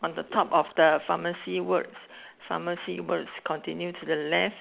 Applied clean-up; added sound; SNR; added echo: none; none; none; none.